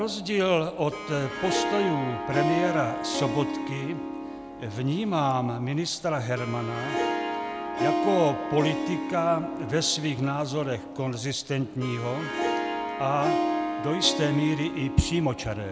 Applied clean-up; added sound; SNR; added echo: none; Harp; 3 dB; none.